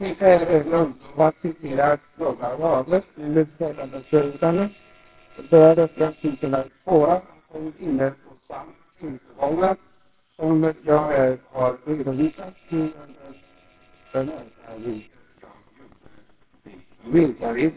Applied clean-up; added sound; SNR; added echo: neural separator model SepFormer WHAMR!.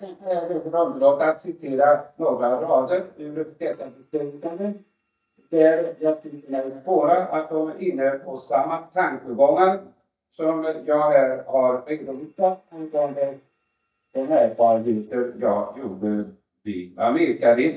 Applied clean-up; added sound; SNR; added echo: neural mask model DeepFilterNet 3.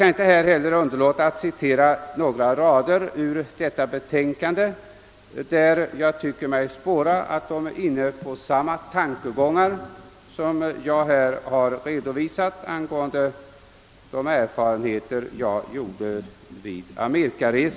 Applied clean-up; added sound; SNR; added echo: none; none; none; none.